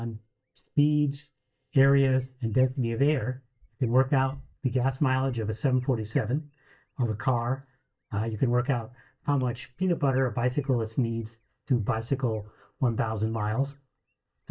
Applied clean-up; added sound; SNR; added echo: neural mask model DeepFilterNet 3.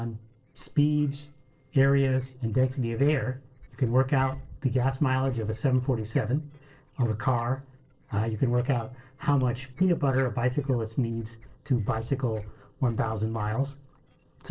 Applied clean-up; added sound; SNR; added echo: neural separator model SepFormer DNS4.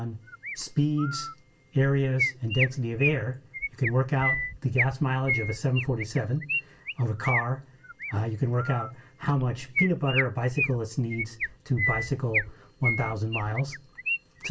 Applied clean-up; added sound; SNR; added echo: none; Chirp, tweet; 5 dB; reverberation time 0.2 s.